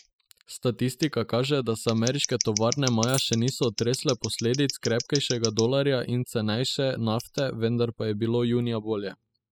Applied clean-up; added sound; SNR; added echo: classical method spectral subtraction.